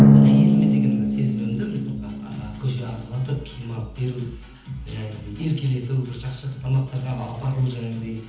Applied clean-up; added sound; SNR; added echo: none; Drum; -4 dB; reverberation time 1.3 s.